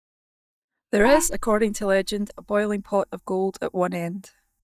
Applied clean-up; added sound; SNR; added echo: neural mask model DeepFilterNet 3.